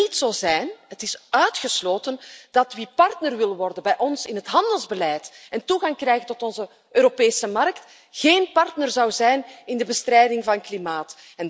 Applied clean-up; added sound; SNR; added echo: none; none; none; none.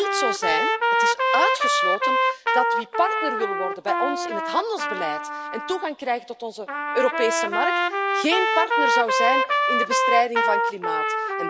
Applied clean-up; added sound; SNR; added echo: none; Trumpet; -4 dB; none.